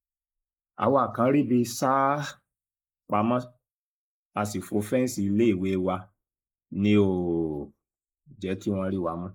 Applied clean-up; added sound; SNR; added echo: neural mask model Resemble Enhance denoiser.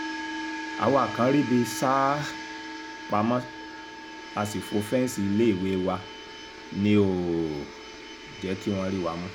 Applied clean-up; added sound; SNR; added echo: none; Domestic sounds, home sounds + Musical instrument; 11 dB; none.